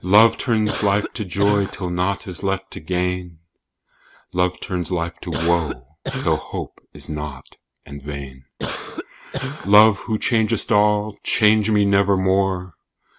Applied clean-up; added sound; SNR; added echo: none; Cough; 8 dB; none.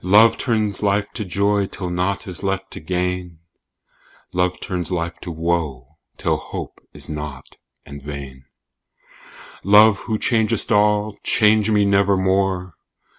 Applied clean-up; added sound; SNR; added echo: none; none; none; none.